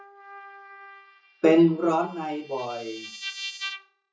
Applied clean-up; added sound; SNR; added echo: classical method WPE with log-MMSE.